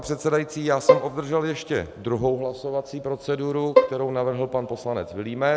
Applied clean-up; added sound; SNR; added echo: none; Bowed string instrument; -1 dB; none.